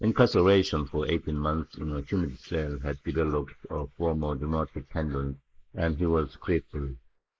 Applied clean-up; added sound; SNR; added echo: neural mask model Resemble Enhance denoiser.